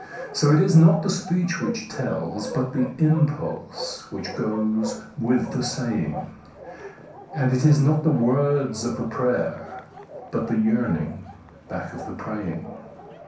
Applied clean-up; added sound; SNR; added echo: none; Bark; 15 dB; reverberation time 0.6 s.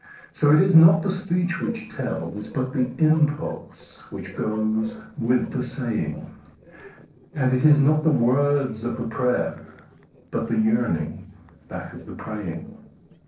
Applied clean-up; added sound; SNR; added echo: neural separator model SepFormer DNS4.